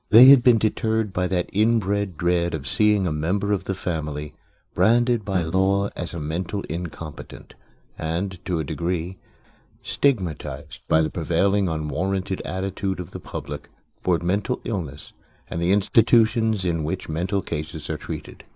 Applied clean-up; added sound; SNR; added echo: neural mask model Resemble Enhance denoiser.